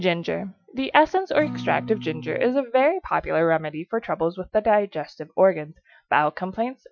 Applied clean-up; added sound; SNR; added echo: classical method Wiener filter.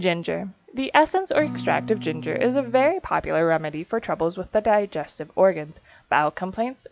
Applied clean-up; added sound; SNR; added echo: none; Acoustic guitar / Strum; 11 dB; none.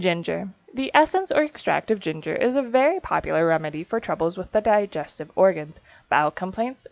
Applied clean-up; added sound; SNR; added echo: none; none; none; none.